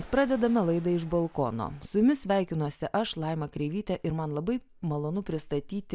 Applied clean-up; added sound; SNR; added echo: none; none; none; none.